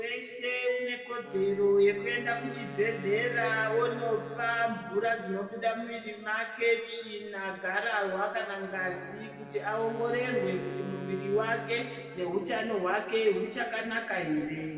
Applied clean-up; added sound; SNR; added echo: none; Wind instrument, woodwind instrument; 15 dB; reverberation time 1.8 s.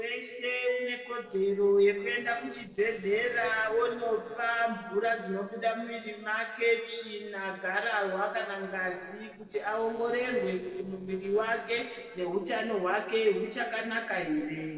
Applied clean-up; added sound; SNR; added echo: neural separator model SepFormer DNS4.